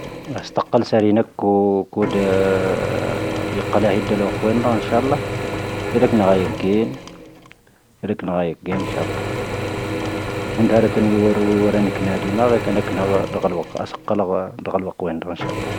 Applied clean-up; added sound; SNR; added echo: none; Drill / Mechanisms; 6 dB; none.